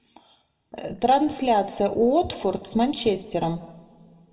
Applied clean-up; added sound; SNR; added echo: none; none; none; reverberation time 1.2 s.